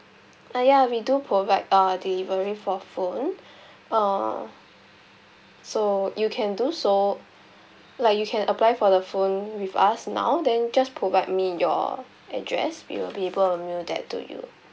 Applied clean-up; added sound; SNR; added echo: none; none; none; none.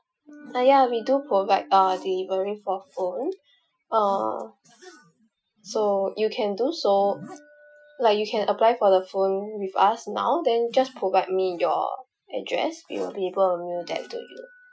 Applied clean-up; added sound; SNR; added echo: classical method Wiener filter.